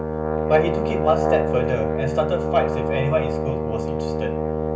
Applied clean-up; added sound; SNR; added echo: none; Brass instrument; -2 dB; reverberation time 0.4 s.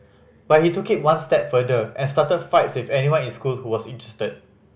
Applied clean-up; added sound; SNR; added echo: none; none; none; none.